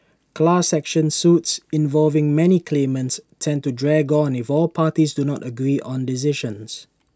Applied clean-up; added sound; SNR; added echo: none; none; none; none.